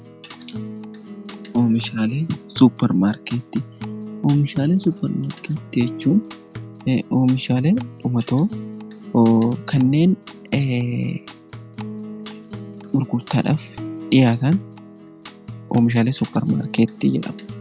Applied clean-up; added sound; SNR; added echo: none; Acoustic guitar; 14 dB; none.